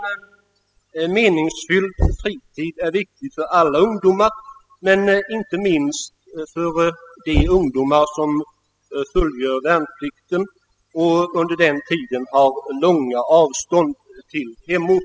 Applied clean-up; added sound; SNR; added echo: classical method spectral subtraction.